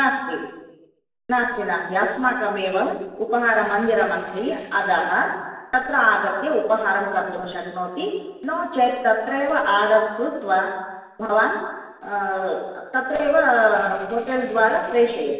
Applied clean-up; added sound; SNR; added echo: neural separator model SepFormer DNS4.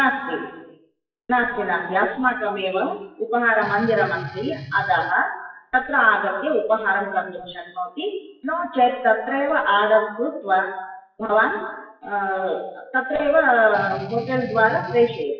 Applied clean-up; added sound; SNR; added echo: classical method WPE with log-MMSE.